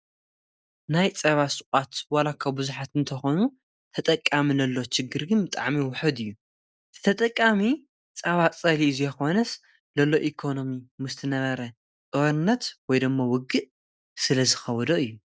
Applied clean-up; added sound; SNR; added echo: none; none; none; none.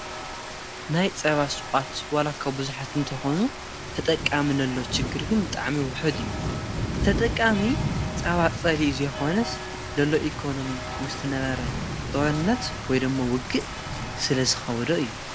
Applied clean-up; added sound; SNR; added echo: none; Rain; 5 dB; none.